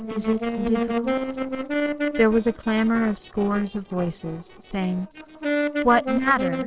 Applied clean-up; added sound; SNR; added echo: neural separator model SepFormer DNS4.